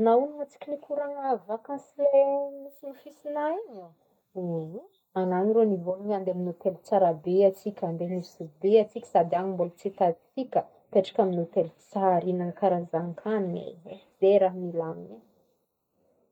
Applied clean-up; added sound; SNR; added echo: neural mask model Resemble Enhance denoiser.